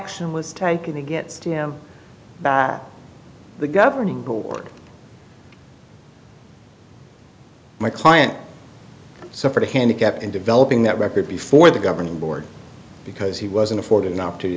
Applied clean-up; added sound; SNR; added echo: none; none; none; none.